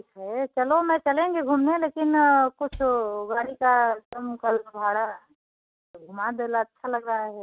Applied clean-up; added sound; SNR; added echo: neural mask model RNNoise.